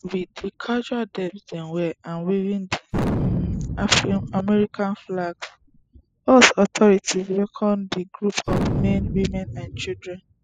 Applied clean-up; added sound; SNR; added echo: classical method spectral subtraction.